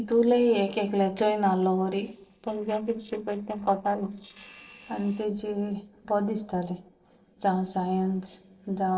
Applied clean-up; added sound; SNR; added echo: neural separator model SepFormer DNS4.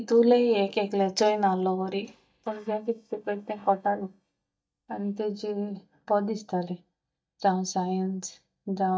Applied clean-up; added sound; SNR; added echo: neural mask model DeepFilterNet 3.